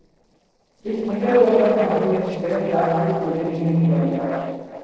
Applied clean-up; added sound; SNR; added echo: neural separator model SepFormer DNS4.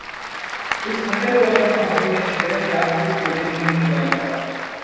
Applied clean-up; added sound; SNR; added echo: none; Applause / Crowd; 4 dB; reverberation time 2.1 s.